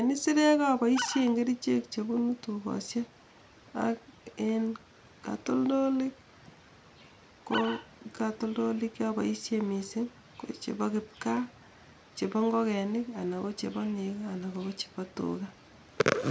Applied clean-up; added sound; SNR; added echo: none; Animal; 7 dB; none.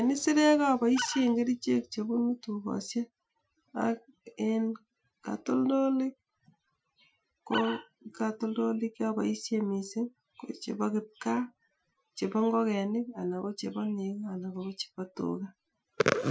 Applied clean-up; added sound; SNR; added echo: classical method Wiener filter.